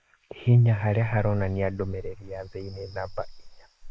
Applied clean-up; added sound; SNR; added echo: neural mask model Resemble Enhance denoiser.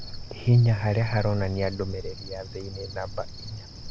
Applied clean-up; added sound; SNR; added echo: none; Cricket; 11 dB; none.